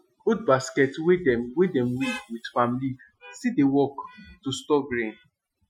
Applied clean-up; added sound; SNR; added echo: classical method Wiener filter.